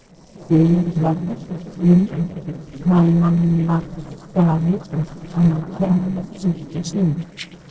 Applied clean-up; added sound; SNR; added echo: neural separator model SepFormer DNS4.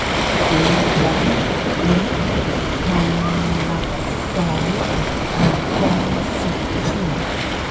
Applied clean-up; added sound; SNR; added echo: none; Waves, surf; -5 dB; reverberation time 0.1 s.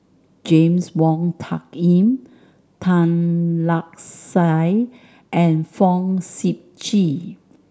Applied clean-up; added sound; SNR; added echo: none; none; none; none.